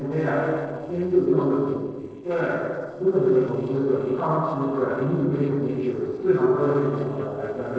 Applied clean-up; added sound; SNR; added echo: neural separator model SepFormer DNS4.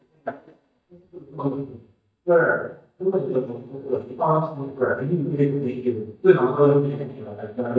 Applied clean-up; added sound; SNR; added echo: neural mask model DeepFilterNet 3.